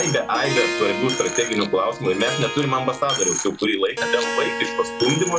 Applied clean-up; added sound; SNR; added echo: none; Harp + Coin (dropping); 4 dB; none.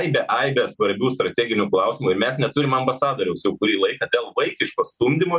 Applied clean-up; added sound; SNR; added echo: none; none; none; none.